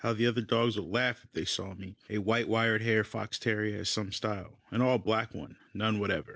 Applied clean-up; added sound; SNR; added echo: none; none; none; none.